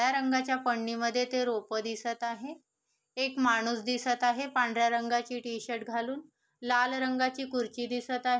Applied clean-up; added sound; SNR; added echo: none; none; none; none.